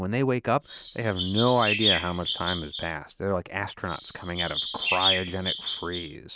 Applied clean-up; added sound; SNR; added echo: none; Chirp, tweet; 1 dB; none.